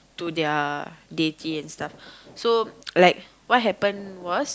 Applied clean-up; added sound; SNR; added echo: none; none; none; none.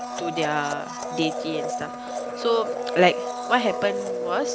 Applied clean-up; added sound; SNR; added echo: none; Domestic sounds, home sounds; 4 dB; none.